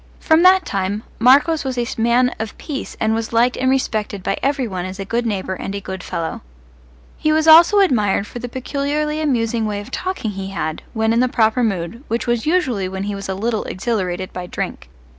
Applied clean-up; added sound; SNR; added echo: none; none; none; none.